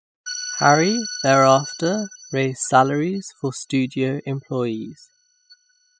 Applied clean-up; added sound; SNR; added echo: classical method spectral subtraction.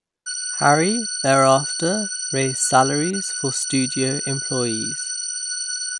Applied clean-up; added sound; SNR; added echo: none; Organ; 5 dB; none.